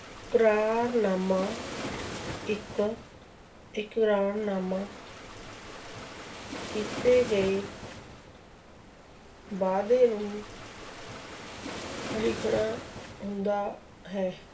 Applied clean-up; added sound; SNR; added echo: none; Waves, surf; 11 dB; reverberation time 0.2 s.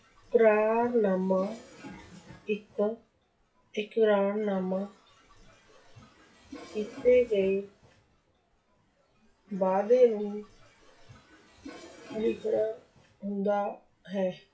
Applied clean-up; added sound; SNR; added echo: classical method WPE with log-MMSE.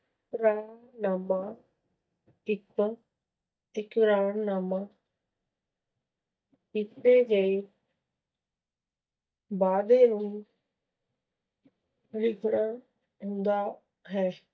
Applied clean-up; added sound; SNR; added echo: neural mask model DeepFilterNet 3.